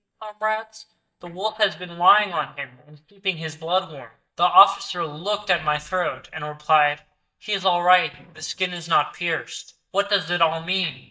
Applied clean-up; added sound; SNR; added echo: neural mask model DeepFilterNet 3.